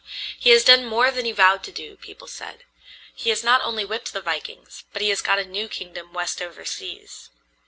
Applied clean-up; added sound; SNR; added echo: none; none; none; none.